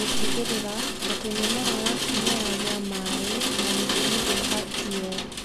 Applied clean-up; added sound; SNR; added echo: none; Rain; -4 dB; none.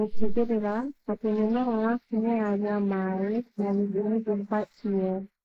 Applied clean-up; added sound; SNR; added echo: neural mask model Resemble Enhance denoiser.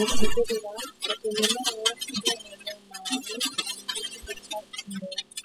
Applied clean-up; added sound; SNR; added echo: classical method spectral subtraction.